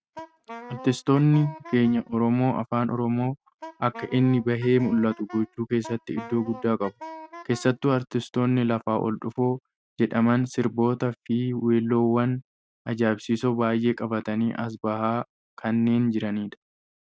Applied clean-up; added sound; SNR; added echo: neural mask model RNNoise.